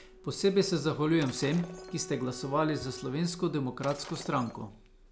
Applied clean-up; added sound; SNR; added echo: none; Wind instrument, woodwind instrument + Shatter; 17 dB; none.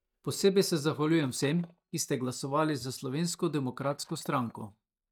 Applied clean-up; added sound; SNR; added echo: neural mask model DeepFilterNet 3.